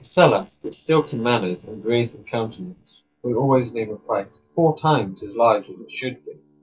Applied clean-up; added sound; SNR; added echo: neural separator model SepFormer DNS4.